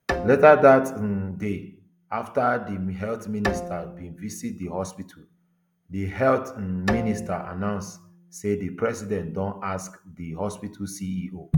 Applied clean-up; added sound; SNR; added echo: none; Bowed string instrument; 12 dB; none.